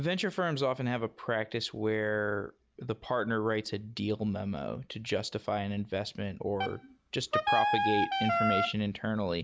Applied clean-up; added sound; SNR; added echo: none; Wind instrument, woodwind instrument; -3 dB; none.